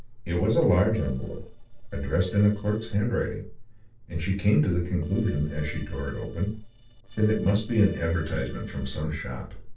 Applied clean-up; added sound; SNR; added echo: neural separator model SepFormer DNS4.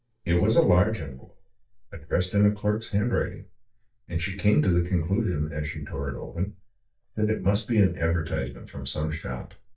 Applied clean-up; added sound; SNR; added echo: neural mask model DeepFilterNet 3.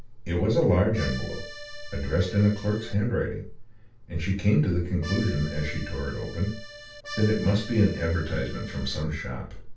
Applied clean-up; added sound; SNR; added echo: none; Accordion; 15 dB; reverberation time 0.3 s.